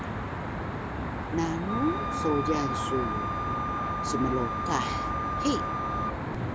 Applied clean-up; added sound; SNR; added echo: none; Wind instrument, woodwind instrument + Traffic noise, roadway noise; -3 dB; none.